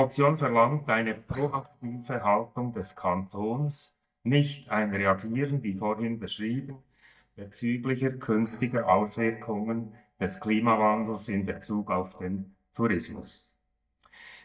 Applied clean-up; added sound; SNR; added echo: neural mask model DeepFilterNet 3.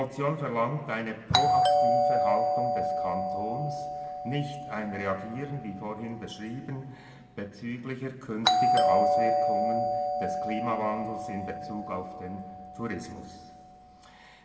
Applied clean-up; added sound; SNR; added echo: none; Doorbell; -5 dB; reverberation time 1.2 s.